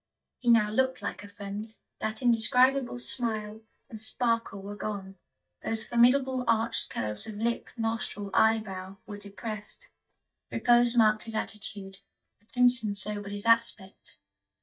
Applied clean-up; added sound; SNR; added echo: neural mask model DeepFilterNet 3.